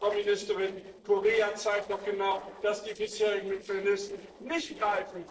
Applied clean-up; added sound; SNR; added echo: neural separator model SepFormer DNS4.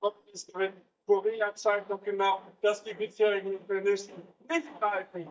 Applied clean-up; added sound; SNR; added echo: neural mask model DeepFilterNet 3.